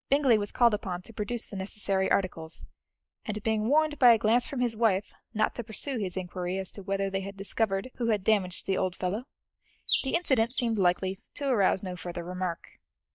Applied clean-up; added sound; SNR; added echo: neural mask model DeepFilterNet 3.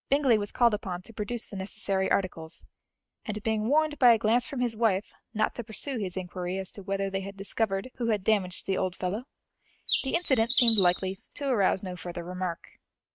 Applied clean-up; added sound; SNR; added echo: neural mask model RNNoise.